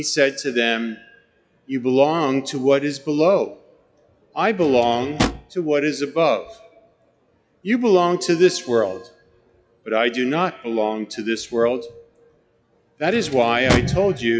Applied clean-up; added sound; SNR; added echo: classical method log-MMSE.